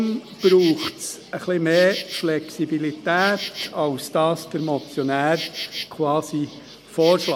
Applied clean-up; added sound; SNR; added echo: none; Insect; 13 dB; none.